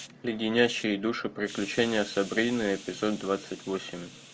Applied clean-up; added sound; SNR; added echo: none; Hiss; 18 dB; none.